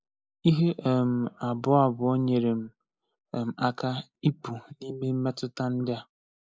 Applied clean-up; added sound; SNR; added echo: neural mask model Resemble Enhance denoiser.